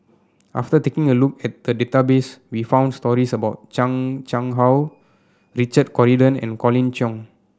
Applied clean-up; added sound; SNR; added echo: none; none; none; none.